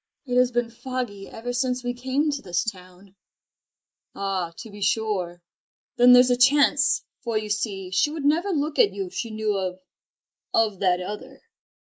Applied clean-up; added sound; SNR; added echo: neural mask model Resemble Enhance denoiser.